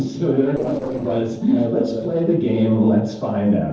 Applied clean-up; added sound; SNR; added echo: neural separator model SepFormer DNS4.